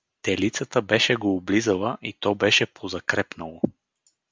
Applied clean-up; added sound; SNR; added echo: none; none; none; none.